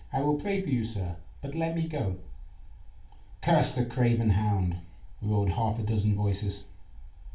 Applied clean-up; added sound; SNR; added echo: none; none; none; reverberation time 0.3 s.